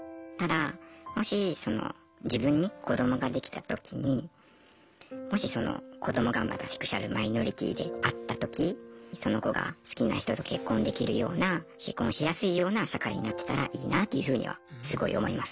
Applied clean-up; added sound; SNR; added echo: none; none; none; none.